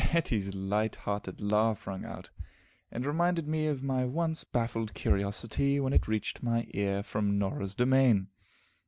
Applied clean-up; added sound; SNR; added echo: none; none; none; none.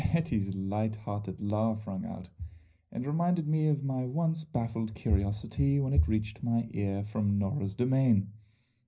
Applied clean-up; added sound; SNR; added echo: none; none; none; reverberation time 0.4 s.